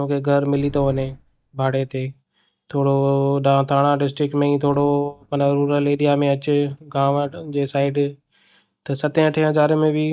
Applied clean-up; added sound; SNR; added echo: neural mask model DeepFilterNet 3.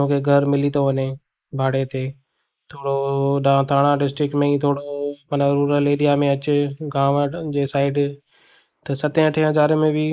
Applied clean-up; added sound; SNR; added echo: neural mask model Resemble Enhance denoiser.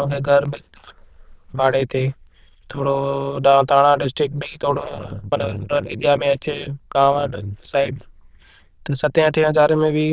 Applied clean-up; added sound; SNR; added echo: neural diffusion model UNIVERSE++.